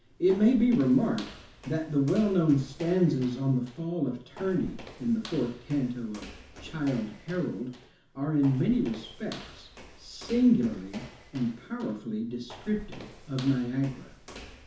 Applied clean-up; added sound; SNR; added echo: none; Walk, footsteps; 18 dB; reverberation time 0.9 s.